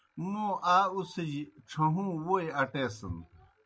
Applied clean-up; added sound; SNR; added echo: none; none; none; none.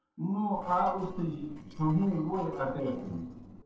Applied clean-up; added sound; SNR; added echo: neural separator model SepFormer DNS4.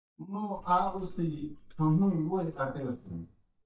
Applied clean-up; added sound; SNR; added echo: neural mask model DeepFilterNet 3.